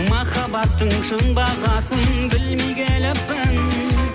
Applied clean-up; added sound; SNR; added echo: none; none; none; none.